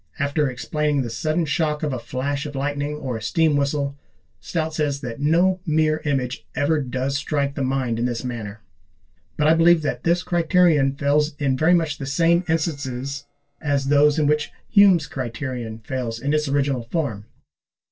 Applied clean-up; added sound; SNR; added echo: neural separator model SepFormer DNS4.